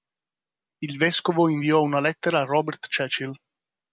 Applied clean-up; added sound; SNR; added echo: none; none; none; none.